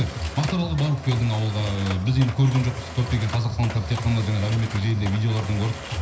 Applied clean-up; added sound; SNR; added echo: none; Mechanisms; 14 dB; reverberation time 0.5 s.